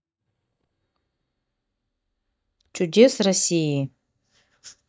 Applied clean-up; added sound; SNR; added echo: neural mask model DeepFilterNet 3.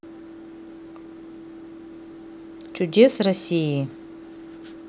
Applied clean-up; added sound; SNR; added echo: none; none; none; none.